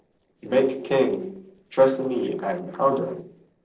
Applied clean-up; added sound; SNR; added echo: neural separator model SepFormer DNS4.